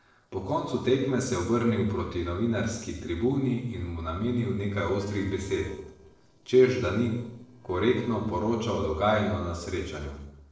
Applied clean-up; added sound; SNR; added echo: neural separator model SepFormer DNS4.